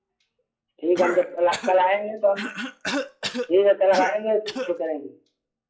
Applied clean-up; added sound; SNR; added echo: classical method WPE with log-MMSE.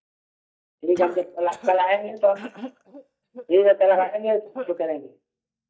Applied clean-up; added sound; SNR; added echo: neural mask model DeepFilterNet 3.